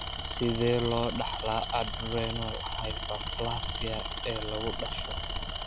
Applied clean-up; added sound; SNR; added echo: none; Tools; 2 dB; none.